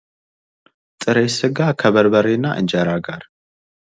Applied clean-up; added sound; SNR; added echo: none; none; none; none.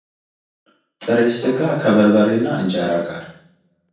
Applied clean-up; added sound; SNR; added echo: none; Bowed string instrument; 18 dB; reverberation time 0.6 s.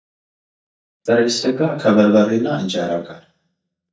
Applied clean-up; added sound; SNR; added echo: neural mask model DeepFilterNet 3.